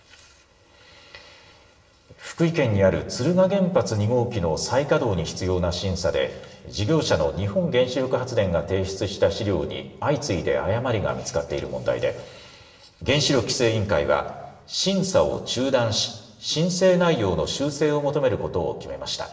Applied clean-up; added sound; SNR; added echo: none; none; none; reverberation time 1.0 s.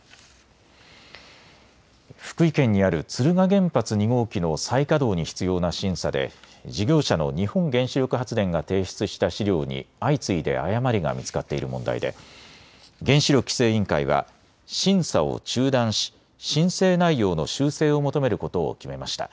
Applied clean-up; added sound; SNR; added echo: none; none; none; none.